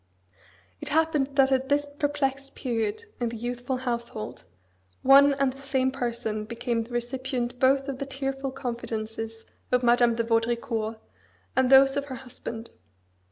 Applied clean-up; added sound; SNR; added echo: none; none; none; none.